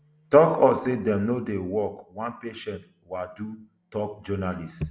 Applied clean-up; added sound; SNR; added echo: none; none; none; none.